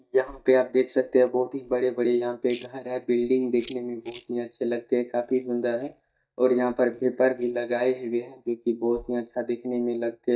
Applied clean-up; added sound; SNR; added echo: neural mask model DeepFilterNet 3.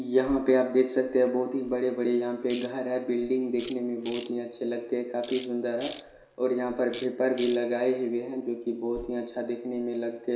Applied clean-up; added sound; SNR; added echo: none; Tools; 0 dB; reverberation time 0.7 s.